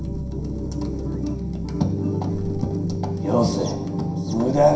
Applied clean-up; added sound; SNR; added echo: none; Meow / Purr; 19 dB; reverberation time 0.5 s.